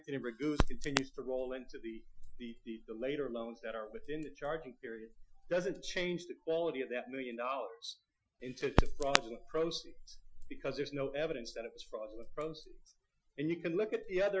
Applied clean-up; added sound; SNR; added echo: classical method Wiener filter.